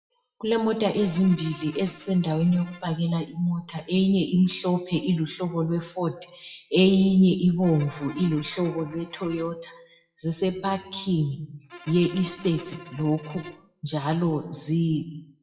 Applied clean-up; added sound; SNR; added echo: classical method WPE with log-MMSE.